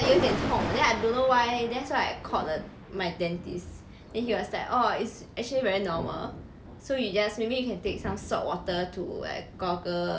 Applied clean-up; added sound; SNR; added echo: none; Thunder; 9 dB; none.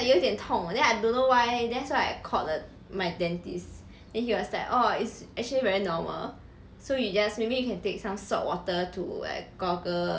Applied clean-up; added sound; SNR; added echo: none; none; none; none.